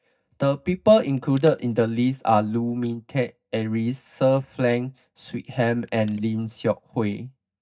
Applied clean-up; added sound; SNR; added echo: neural mask model DeepFilterNet 3.